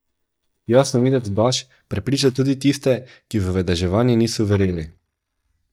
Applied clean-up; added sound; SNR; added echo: neural mask model DeepFilterNet 3.